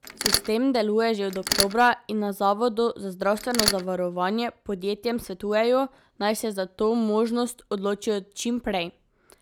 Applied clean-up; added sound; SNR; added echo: none; Mechanisms; 1 dB; none.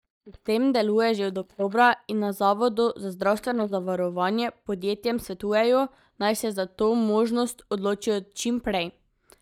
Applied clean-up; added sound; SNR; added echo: neural mask model DeepFilterNet 3.